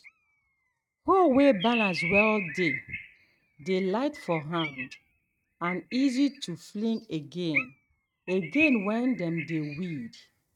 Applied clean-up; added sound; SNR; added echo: neural mask model RNNoise.